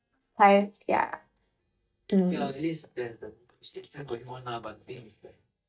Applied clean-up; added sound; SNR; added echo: neural mask model DeepFilterNet 3.